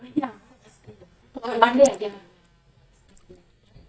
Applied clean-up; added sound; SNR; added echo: neural mask model DeepFilterNet 3.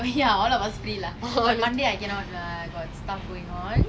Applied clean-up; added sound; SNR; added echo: none; none; none; none.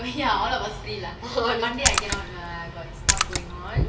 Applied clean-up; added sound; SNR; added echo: none; Splash, splatter; -2 dB; reverberation time 1.0 s.